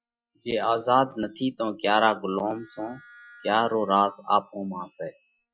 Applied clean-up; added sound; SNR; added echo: classical method Wiener filter.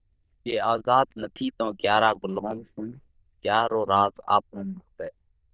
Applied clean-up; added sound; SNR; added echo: neural diffusion model UNIVERSE++.